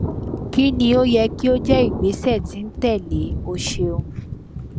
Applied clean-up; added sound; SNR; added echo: none; Thunder; 5 dB; none.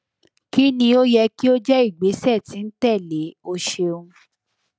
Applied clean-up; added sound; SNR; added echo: none; none; none; none.